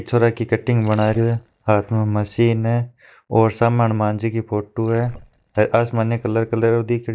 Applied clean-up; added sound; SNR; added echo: neural mask model DeepFilterNet 3.